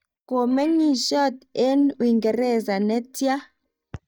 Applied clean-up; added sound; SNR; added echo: neural mask model DeepFilterNet 3.